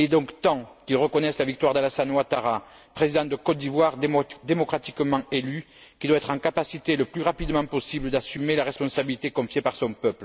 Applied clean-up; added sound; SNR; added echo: none; none; none; none.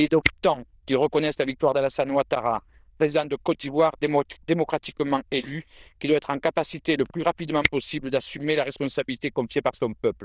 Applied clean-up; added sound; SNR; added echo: neural diffusion model UNIVERSE++.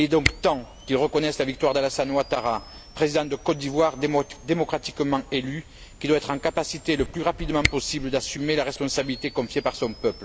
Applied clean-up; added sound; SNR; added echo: none; Camera; 12 dB; none.